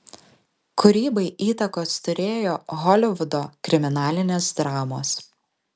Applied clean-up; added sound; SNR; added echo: none; none; none; none.